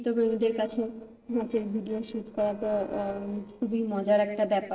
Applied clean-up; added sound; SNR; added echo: neural separator model SepFormer DNS4.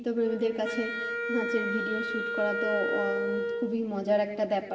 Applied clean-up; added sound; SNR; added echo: none; Wind instrument, woodwind instrument; 2 dB; reverberation time 2.4 s.